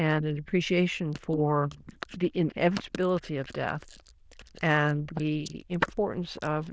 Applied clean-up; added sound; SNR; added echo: neural diffusion model UNIVERSE++.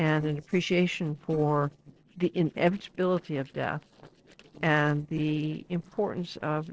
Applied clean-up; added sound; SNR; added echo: neural separator model SepFormer DNS4.